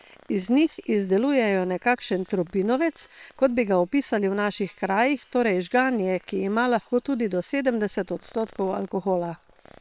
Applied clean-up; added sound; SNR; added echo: neural separator model SepFormer WHAM!.